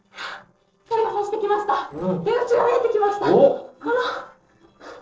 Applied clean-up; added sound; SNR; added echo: neural separator model SepFormer DNS4.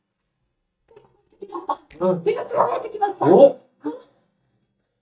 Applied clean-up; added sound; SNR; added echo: neural mask model DeepFilterNet 3.